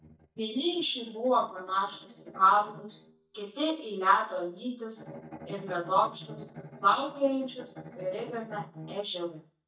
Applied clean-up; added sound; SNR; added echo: neural mask model DeepFilterNet 3.